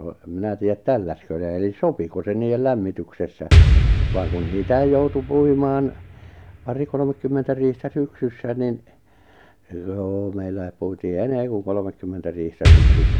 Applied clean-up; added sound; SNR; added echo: none; Explosion; -2 dB; none.